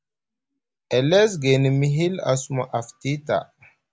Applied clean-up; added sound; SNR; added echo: none; none; none; none.